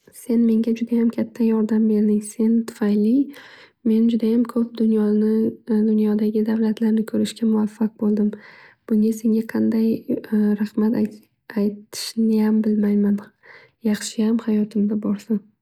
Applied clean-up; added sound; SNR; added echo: none; none; none; none.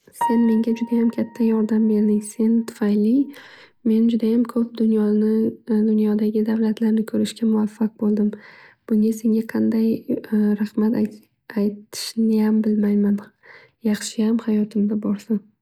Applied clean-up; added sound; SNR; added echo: none; Piano; 14 dB; none.